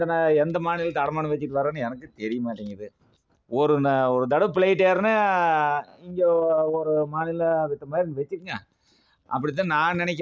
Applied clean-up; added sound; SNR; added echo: none; none; none; none.